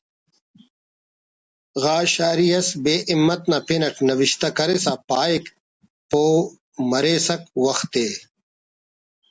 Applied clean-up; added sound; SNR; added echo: none; none; none; none.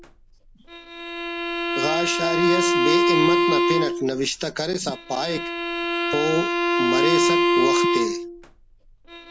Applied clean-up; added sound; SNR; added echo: none; Bowed string instrument; -5 dB; none.